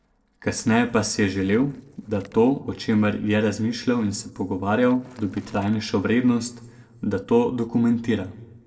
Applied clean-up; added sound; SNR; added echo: neural separator model SepFormer DNS4.